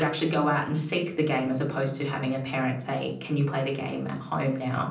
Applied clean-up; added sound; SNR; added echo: none; none; none; reverberation time 0.6 s.